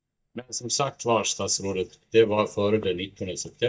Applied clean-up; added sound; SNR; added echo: neural mask model DeepFilterNet 3.